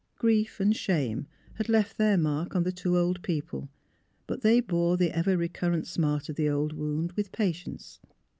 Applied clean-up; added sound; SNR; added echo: none; none; none; none.